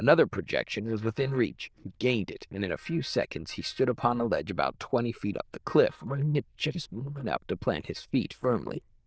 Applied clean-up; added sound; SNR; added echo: neural diffusion model UNIVERSE++.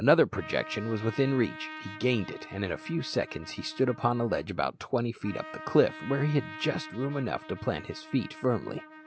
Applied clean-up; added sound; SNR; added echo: none; Trumpet; 15 dB; none.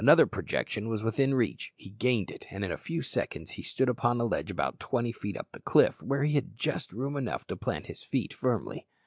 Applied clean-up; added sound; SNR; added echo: none; none; none; none.